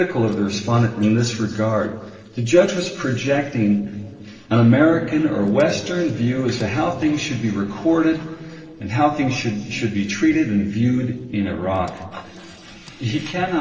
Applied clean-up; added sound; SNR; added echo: neural separator model SepFormer DNS4.